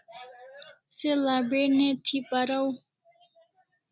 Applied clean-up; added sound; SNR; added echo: none; none; none; none.